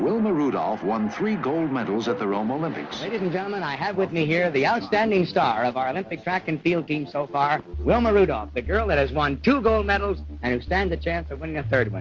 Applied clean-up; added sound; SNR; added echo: none; Cowbell; 17 dB; none.